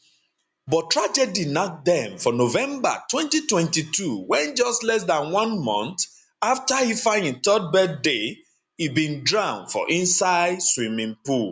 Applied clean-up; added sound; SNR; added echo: none; none; none; none.